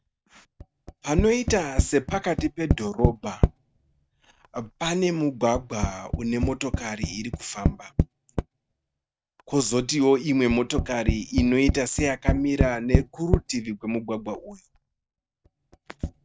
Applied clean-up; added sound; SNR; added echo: neural mask model RNNoise.